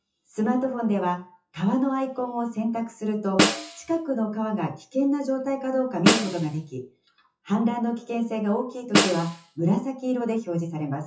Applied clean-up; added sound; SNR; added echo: classical method WPE with log-MMSE.